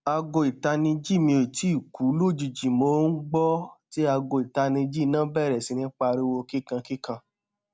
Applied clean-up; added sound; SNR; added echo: none; none; none; none.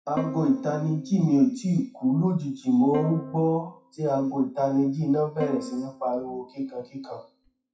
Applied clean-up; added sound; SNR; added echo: classical method WPE with log-MMSE.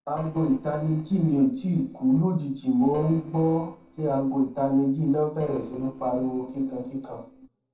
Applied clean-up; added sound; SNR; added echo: neural separator model SepFormer DNS4.